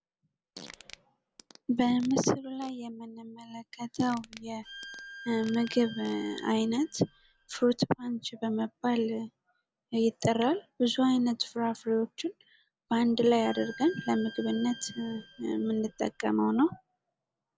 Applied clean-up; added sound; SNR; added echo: none; Bowed string instrument + Fart; 19 dB; none.